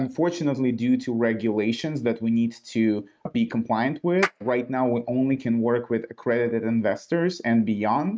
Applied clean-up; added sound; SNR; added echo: neural mask model RNNoise.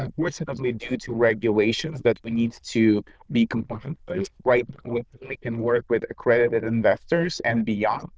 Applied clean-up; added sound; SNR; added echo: neural diffusion model UNIVERSE++.